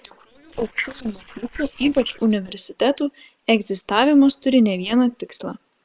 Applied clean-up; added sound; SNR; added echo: neural separator model SepFormer WHAM!.